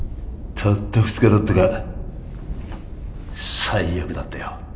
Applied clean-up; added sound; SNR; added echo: none; none; none; none.